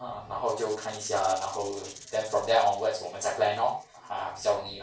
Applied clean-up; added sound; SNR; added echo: none; Rattle (instrument); 19 dB; reverberation time 0.3 s.